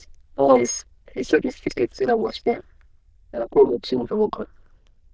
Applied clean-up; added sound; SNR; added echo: neural diffusion model UNIVERSE++.